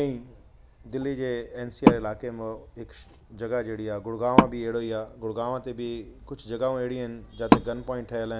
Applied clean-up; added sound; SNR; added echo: none; Wood; -2 dB; none.